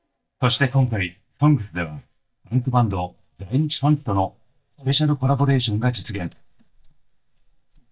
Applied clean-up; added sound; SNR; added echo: neural mask model DeepFilterNet 3.